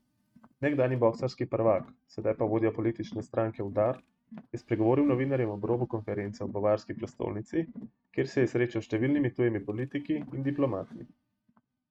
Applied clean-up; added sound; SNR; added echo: neural mask model RNNoise.